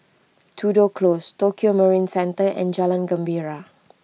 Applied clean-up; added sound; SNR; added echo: none; none; none; none.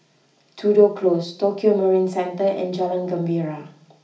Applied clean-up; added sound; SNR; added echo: none; none; none; reverberation time 0.4 s.